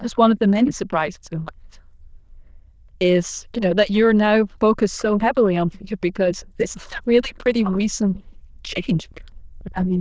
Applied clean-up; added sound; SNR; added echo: neural diffusion model UNIVERSE++.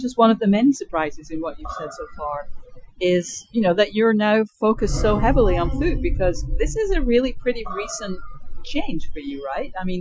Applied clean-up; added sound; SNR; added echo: classical method Wiener filter.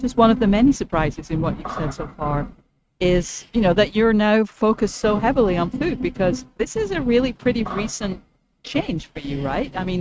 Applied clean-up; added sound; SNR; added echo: neural mask model RNNoise.